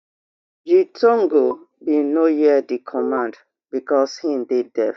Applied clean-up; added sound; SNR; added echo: neural mask model DeepFilterNet 3.